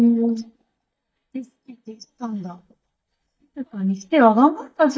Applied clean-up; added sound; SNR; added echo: neural mask model DeepFilterNet 3.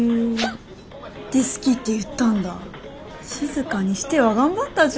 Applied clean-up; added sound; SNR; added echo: none; none; none; none.